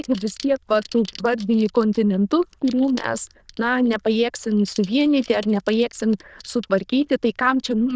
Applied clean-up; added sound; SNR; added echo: neural diffusion model UNIVERSE++.